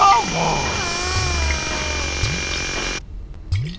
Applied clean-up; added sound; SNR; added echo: none; Splash, splatter; 5 dB; none.